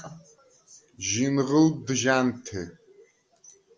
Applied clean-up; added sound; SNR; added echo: none; none; none; none.